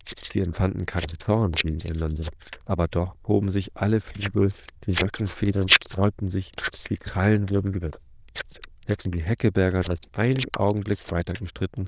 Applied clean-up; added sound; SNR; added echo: neural diffusion model UNIVERSE++.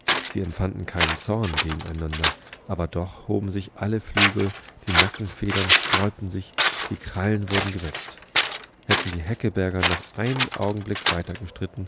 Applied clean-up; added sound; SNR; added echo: none; Scissors; 0 dB; none.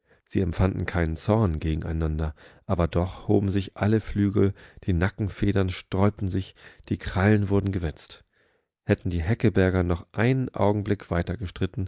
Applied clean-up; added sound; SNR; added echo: none; none; none; none.